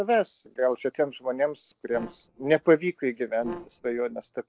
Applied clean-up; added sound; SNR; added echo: neural separator model SepFormer DNS4.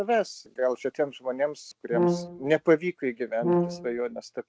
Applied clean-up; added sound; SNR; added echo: neural mask model RNNoise.